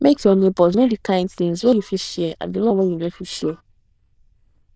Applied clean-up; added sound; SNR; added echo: neural diffusion model UNIVERSE++.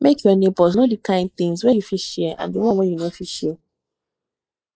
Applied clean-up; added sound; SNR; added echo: neural mask model Resemble Enhance denoiser.